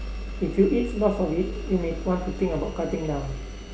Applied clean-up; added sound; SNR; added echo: none; Engine; 8 dB; none.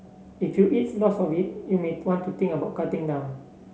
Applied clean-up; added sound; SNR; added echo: none; none; none; none.